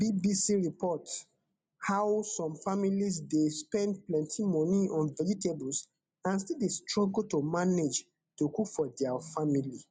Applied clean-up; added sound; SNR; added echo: none; none; none; none.